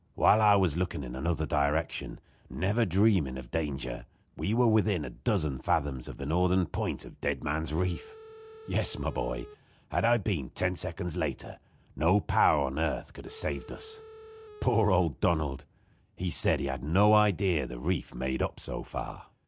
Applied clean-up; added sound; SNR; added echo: none; Telephone; 19 dB; none.